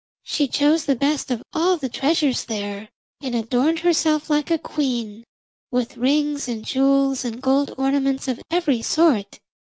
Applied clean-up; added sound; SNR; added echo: none; none; none; none.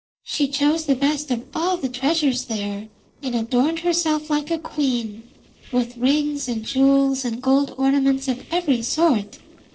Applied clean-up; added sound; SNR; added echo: neural separator model SepFormer DNS4.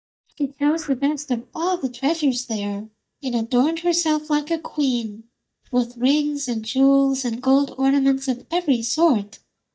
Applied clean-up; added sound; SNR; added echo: neural mask model DeepFilterNet 3.